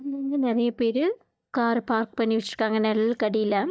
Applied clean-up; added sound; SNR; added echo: neural mask model DeepFilterNet 3.